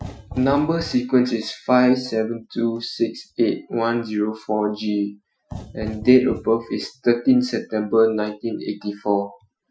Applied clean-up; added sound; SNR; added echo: classical method Wiener filter.